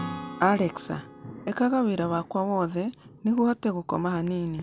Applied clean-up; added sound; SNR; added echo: none; Acoustic guitar / Strum; 16 dB; none.